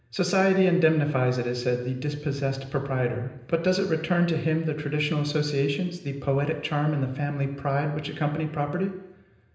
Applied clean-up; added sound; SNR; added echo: none; none; none; reverberation time 0.9 s.